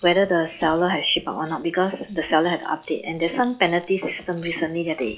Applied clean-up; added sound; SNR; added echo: classical method log-MMSE.